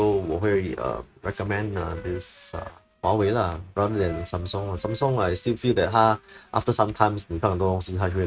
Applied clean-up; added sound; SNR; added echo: neural mask model RNNoise.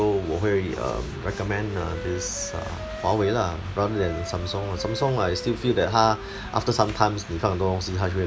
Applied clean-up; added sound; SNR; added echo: none; Wind instrument, woodwind instrument; 15 dB; none.